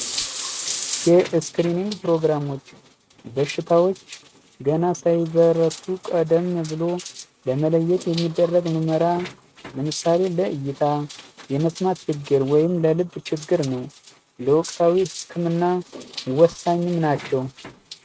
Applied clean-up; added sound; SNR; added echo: neural mask model RNNoise.